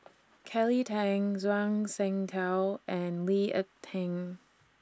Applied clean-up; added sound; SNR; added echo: none; none; none; none.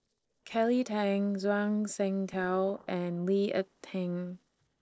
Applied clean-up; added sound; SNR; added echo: neural separator model SepFormer DNS4.